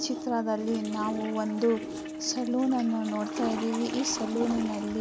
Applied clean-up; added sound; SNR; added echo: none; Toilet flush / Water + Brass instrument; 6 dB; none.